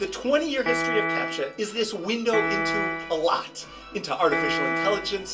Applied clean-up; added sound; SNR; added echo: none; Piano; 0 dB; reverberation time 0.2 s.